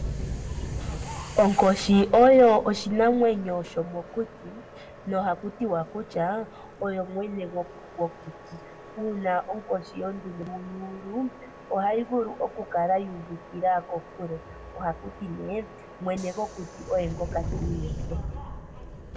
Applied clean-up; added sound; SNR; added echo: none; Subway, metro, underground; 12 dB; reverberation time 0.8 s.